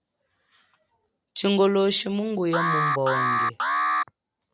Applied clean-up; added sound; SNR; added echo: none; Alarm; -3 dB; none.